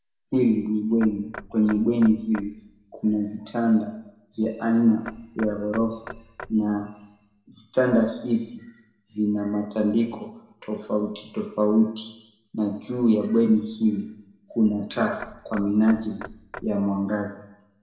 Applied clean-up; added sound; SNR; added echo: none; Knock / Wood; 17 dB; reverberation time 0.8 s.